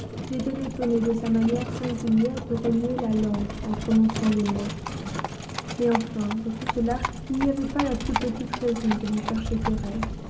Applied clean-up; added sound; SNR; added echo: none; Livestock, farm animals, working animals; 6 dB; reverberation time 0.9 s.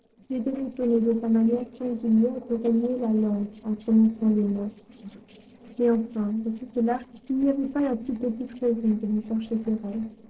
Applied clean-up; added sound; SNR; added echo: neural separator model SepFormer DNS4.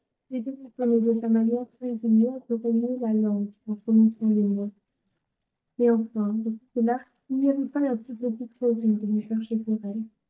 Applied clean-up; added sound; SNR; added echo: neural mask model DeepFilterNet 3.